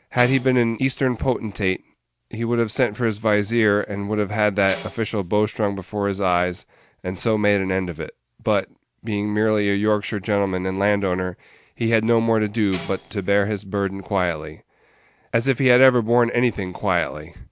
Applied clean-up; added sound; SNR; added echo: none; Tambourine; 19 dB; none.